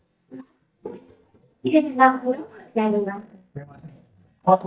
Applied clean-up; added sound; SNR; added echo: neural mask model DeepFilterNet 3.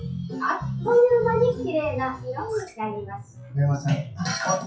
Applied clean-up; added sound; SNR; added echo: classical method WPE with log-MMSE.